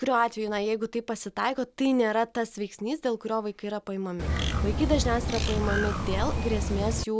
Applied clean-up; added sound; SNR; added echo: none; Bird; -1 dB; none.